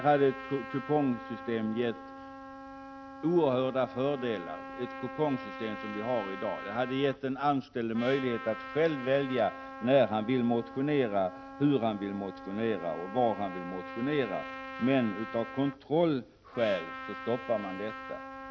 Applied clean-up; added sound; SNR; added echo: none; Trumpet; 12 dB; none.